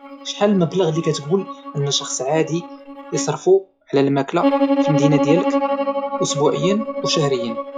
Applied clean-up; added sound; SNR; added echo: classical method log-MMSE.